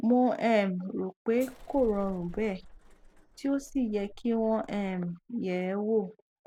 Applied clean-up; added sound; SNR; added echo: none; Bus / Engine; 18 dB; none.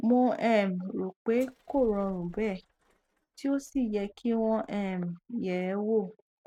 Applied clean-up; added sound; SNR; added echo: neural mask model RNNoise.